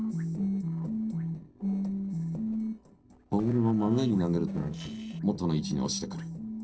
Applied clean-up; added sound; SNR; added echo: neural separator model SepFormer DNS4.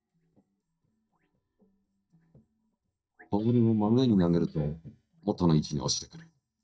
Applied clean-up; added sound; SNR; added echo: neural mask model DeepFilterNet 3.